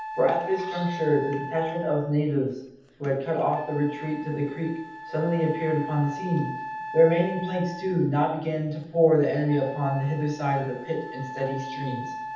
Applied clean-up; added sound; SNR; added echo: none; Wind instrument, woodwind instrument; 12 dB; reverberation time 0.8 s.